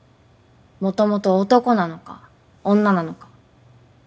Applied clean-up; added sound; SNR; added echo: none; none; none; none.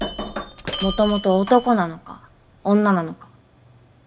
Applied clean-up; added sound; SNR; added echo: none; Shatter; 9 dB; none.